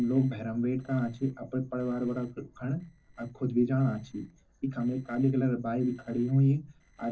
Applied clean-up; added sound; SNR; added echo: neural separator model SepFormer DNS4.